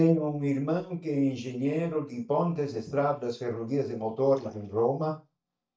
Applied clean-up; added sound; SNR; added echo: neural mask model DeepFilterNet 3.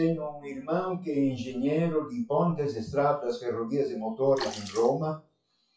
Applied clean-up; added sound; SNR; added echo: classical method WPE with log-MMSE.